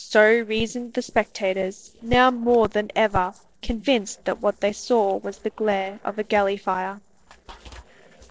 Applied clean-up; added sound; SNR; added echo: neural separator model SepFormer DNS4.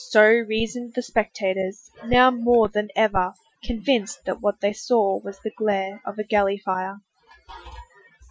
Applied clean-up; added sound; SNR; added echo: classical method Wiener filter.